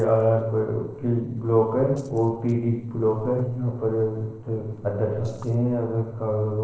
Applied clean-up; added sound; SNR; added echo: neural separator model SepFormer DNS4.